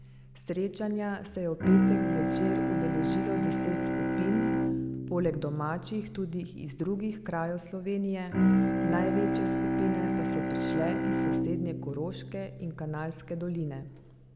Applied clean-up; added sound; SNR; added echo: none; Bowed string instrument; -3 dB; none.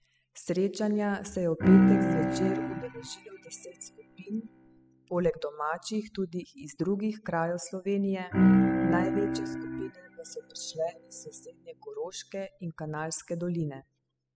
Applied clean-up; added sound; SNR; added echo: classical method spectral subtraction.